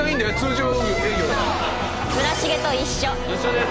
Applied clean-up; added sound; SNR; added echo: none; none; none; none.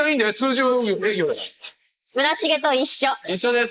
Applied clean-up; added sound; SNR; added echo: neural mask model Resemble Enhance denoiser.